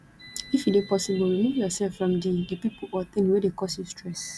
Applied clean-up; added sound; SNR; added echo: none; none; none; none.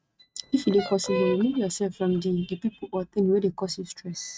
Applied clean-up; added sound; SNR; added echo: neural mask model RNNoise.